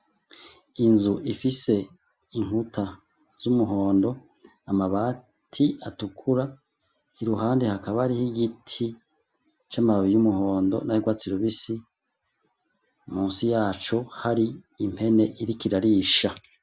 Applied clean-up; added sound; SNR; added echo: none; none; none; none.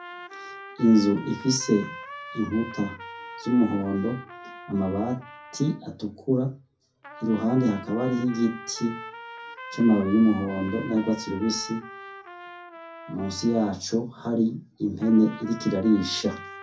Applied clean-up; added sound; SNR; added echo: none; Trumpet; 15 dB; reverberation time 0.3 s.